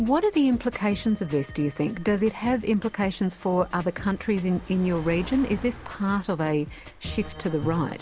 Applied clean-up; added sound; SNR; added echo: none; Car; 20 dB; none.